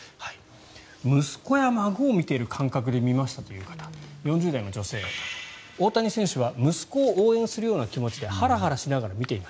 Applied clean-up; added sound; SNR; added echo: none; none; none; none.